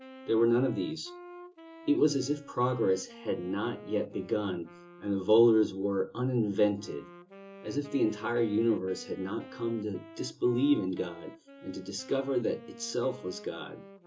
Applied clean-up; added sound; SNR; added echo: none; Wind instrument, woodwind instrument; 19 dB; reverberation time 0.2 s.